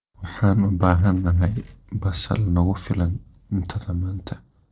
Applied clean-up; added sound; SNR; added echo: neural separator model SepFormer DNS4.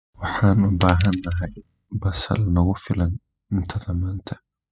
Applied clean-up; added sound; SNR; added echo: classical method spectral subtraction.